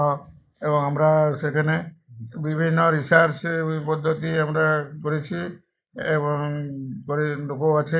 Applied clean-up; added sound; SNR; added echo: neural mask model Resemble Enhance denoiser.